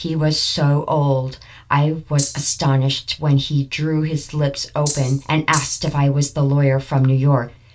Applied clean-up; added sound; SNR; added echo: none; Rattle (instrument); 10 dB; reverberation time 0.2 s.